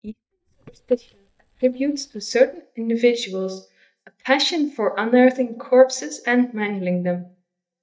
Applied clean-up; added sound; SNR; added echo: neural mask model DeepFilterNet 3.